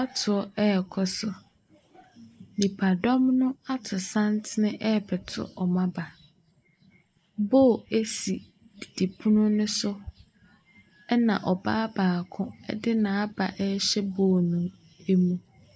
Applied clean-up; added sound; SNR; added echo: none; none; none; none.